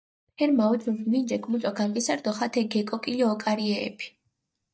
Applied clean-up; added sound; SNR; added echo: neural mask model DeepFilterNet 3.